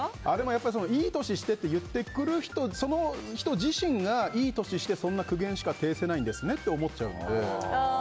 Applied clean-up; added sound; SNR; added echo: none; none; none; none.